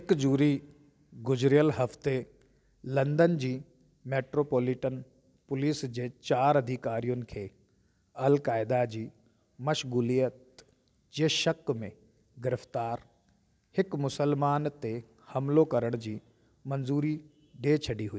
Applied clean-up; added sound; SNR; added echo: none; none; none; none.